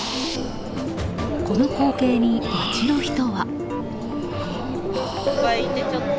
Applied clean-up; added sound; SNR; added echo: none; Breathing; 12 dB; none.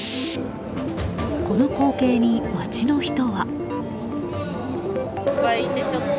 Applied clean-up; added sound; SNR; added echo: none; none; none; none.